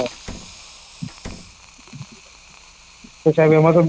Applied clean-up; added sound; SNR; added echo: none; Hiss + Slam; 19 dB; none.